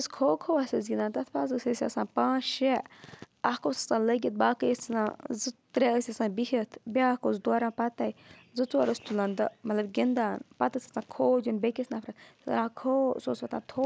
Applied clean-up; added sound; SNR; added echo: none; none; none; none.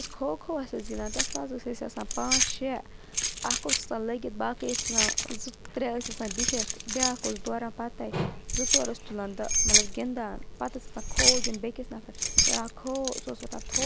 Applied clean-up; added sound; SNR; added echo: none; Keys jangling; -4 dB; none.